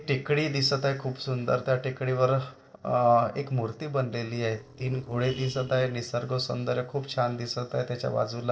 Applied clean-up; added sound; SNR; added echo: neural separator model SepFormer DNS4.